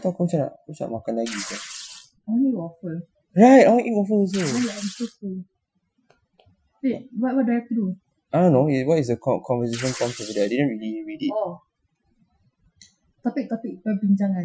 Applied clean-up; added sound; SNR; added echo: classical method Wiener filter.